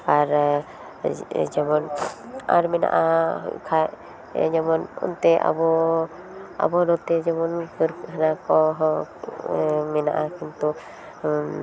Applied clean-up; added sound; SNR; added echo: none; none; none; none.